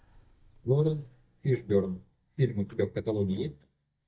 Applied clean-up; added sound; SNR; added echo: neural mask model DeepFilterNet 3.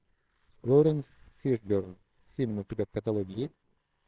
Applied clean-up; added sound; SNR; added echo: neural separator model SepFormer WHAMR!.